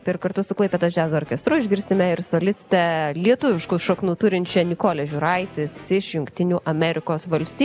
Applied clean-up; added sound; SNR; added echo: none; none; none; none.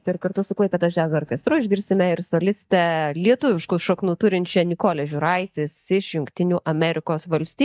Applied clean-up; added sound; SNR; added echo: neural mask model DeepFilterNet 3.